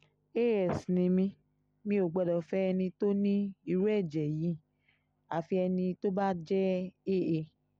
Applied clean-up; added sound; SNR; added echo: none; none; none; none.